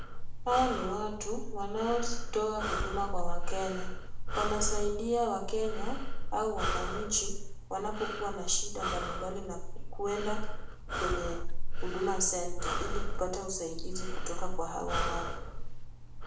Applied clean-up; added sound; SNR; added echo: none; Breathing; -3 dB; reverberation time 0.6 s.